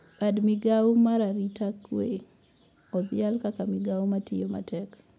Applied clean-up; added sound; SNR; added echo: none; none; none; none.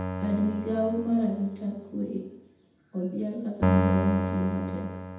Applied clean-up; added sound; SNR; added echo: none; Keyboard (musical); 2 dB; reverberation time 0.8 s.